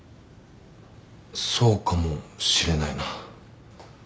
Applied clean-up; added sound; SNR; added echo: none; none; none; none.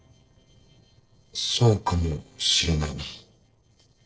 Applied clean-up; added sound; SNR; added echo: neural separator model SepFormer DNS4.